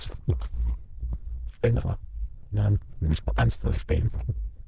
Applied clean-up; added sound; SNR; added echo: neural diffusion model UNIVERSE++.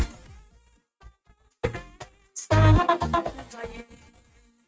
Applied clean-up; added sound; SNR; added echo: neural mask model RNNoise.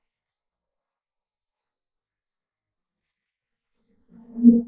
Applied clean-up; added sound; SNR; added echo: neural mask model Resemble Enhance denoiser.